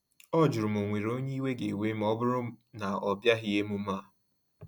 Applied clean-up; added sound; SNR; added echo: none; none; none; none.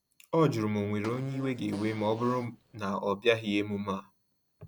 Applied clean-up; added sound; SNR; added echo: none; Fart; 18 dB; none.